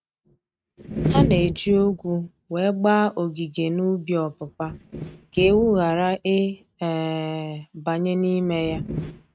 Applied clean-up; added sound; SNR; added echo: neural mask model RNNoise.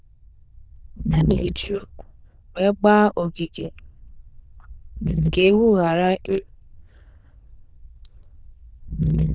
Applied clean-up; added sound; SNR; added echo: neural diffusion model UNIVERSE++.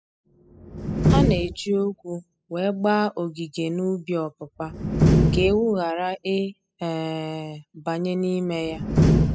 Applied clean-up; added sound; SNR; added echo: classical method spectral subtraction.